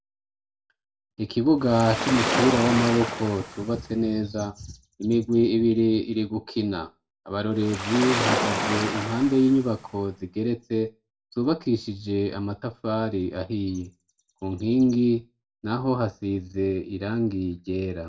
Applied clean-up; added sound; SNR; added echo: none; Waves, surf; 4 dB; reverberation time 0.2 s.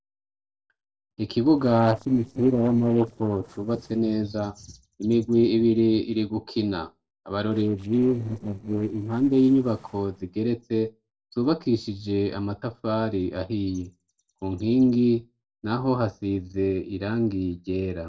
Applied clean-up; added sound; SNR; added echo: neural separator model SepFormer DNS4.